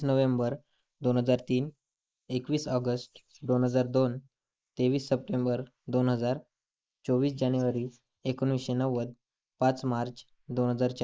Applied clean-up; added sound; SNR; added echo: neural mask model Resemble Enhance denoiser.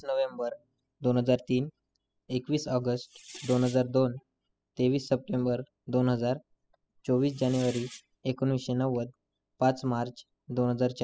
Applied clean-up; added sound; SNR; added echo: classical method spectral subtraction.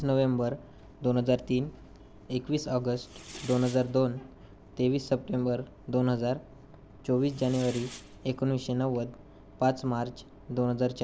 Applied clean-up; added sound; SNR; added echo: none; Fireworks; 19 dB; none.